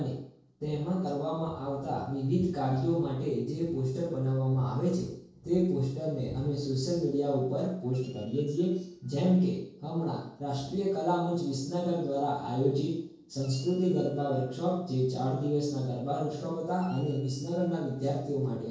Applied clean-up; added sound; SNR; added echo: neural separator model SepFormer DNS4.